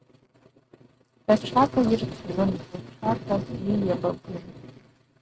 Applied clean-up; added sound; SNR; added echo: neural mask model RNNoise.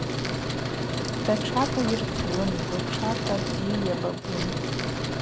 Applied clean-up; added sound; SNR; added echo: none; Truck; -2 dB; none.